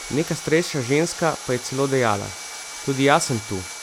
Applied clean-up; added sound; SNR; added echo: none; Sawing; 12 dB; none.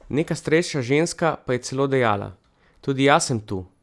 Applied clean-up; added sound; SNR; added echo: none; none; none; none.